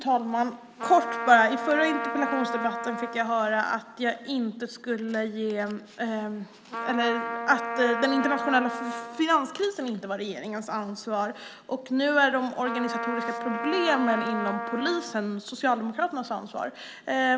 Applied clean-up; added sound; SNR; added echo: none; Trumpet; 8 dB; none.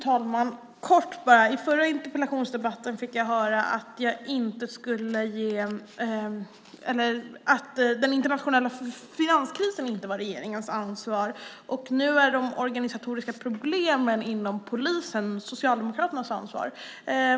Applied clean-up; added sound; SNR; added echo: none; none; none; none.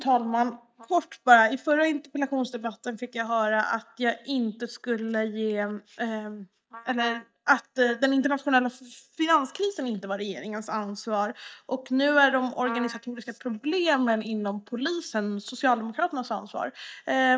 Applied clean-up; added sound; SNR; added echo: neural mask model DeepFilterNet 3.